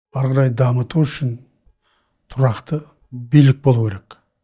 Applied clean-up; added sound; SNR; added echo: neural mask model DeepFilterNet 3.